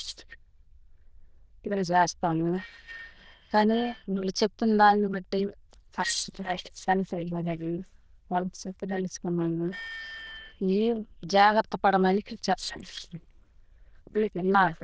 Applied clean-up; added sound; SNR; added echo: neural diffusion model UNIVERSE++.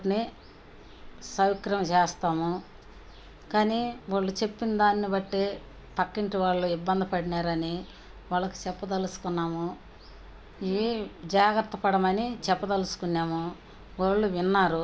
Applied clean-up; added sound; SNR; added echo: none; none; none; none.